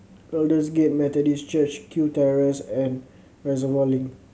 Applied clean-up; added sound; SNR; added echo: none; none; none; none.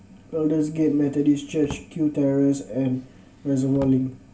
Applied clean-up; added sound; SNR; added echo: none; Drawer open or close; 19 dB; reverberation time 0.2 s.